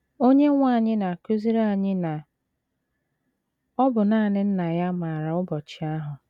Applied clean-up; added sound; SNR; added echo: none; none; none; none.